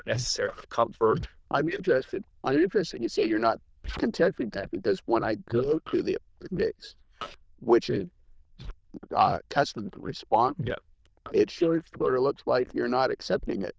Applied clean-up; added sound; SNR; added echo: neural diffusion model UNIVERSE++.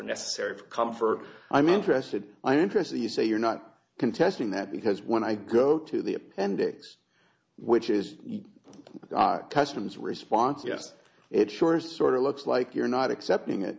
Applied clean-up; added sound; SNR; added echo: none; none; none; none.